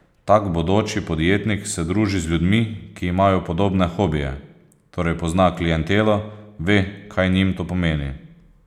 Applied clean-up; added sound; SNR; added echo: none; none; none; none.